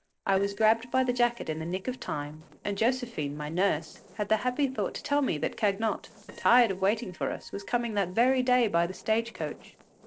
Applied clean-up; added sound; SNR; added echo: neural separator model SepFormer DNS4.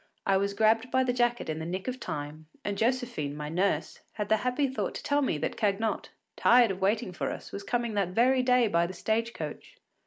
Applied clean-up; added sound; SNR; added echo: none; none; none; none.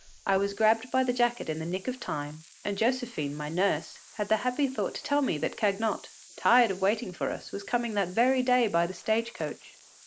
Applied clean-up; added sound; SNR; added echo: neural mask model Resemble Enhance denoiser.